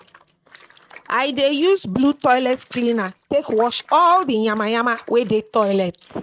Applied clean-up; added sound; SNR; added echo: neural mask model RNNoise.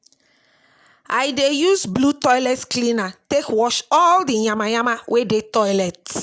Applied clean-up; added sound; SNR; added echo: none; none; none; none.